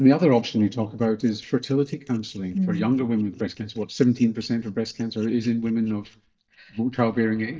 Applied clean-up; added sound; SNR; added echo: neural mask model DeepFilterNet 3.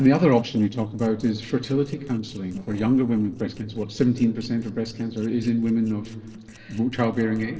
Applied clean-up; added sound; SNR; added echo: neural separator model SepFormer DNS4.